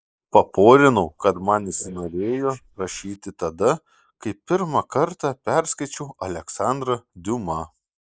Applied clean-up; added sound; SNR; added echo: neural mask model Resemble Enhance denoiser.